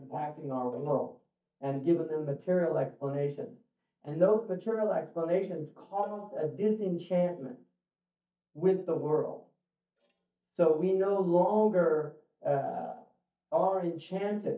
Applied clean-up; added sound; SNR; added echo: neural mask model DeepFilterNet 3.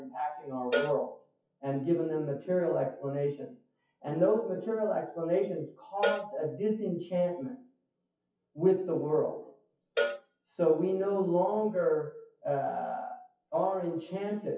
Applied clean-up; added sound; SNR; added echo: classical method WPE with log-MMSE.